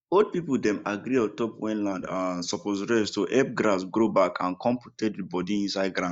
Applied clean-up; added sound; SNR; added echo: neural mask model Resemble Enhance denoiser.